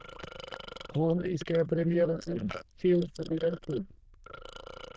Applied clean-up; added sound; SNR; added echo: neural diffusion model UNIVERSE++.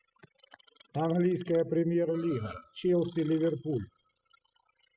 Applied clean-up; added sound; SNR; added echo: classical method spectral subtraction.